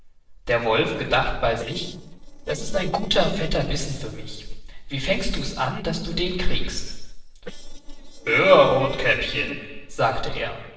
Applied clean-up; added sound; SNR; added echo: neural separator model SepFormer DNS4.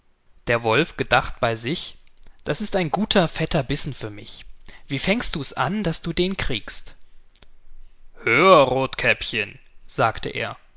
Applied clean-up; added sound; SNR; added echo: none; none; none; none.